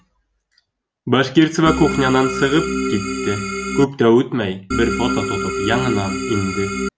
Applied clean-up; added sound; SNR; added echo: none; Organ; 3 dB; none.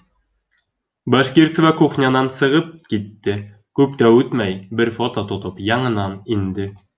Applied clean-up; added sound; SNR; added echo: none; none; none; none.